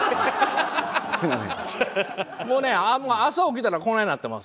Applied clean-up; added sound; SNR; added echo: none; none; none; none.